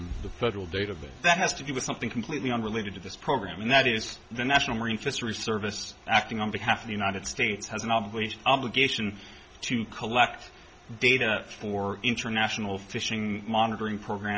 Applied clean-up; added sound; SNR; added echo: none; none; none; none.